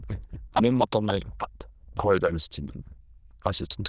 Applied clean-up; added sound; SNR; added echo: neural diffusion model UNIVERSE++.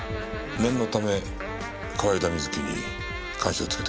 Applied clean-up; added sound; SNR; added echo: none; none; none; none.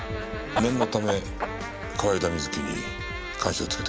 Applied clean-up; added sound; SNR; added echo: none; Chicken, rooster; 5 dB; none.